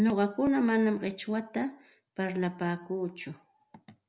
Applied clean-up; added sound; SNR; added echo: none; none; none; none.